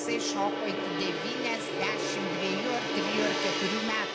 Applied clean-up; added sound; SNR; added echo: none; Gong; -2 dB; none.